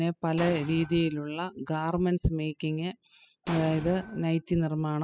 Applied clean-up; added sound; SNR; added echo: classical method spectral subtraction.